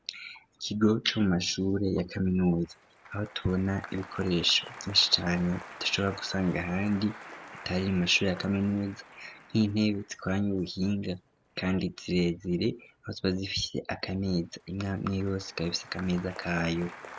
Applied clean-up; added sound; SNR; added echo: none; Applause; 19 dB; none.